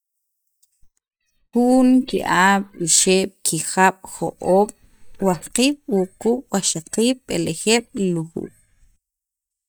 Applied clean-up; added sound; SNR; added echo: neural mask model DeepFilterNet 3.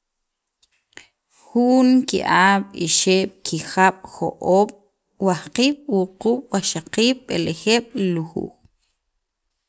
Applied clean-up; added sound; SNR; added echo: none; none; none; none.